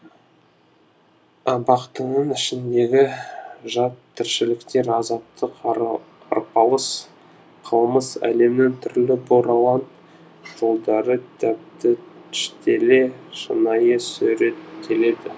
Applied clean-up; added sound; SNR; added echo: none; none; none; none.